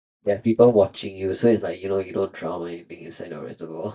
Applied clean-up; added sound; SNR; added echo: neural mask model DeepFilterNet 3.